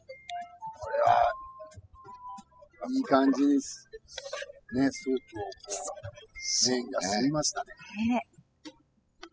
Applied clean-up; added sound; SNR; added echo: classical method spectral subtraction.